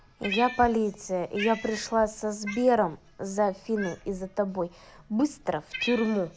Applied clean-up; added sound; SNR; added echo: none; Cat; 13 dB; none.